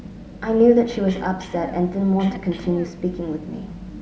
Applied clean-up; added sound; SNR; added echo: none; Cough; 18 dB; none.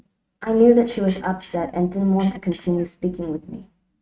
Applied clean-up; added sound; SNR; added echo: neural mask model RNNoise.